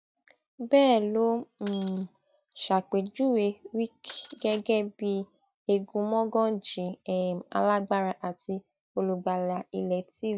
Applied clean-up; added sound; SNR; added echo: none; Shatter; 9 dB; none.